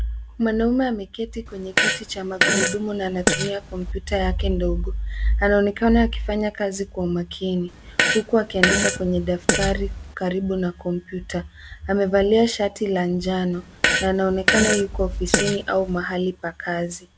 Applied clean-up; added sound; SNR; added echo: none; Fart; 1 dB; none.